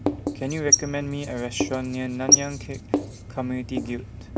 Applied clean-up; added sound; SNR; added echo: none; Writing; -4 dB; none.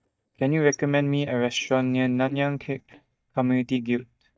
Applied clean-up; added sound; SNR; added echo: neural mask model DeepFilterNet 3.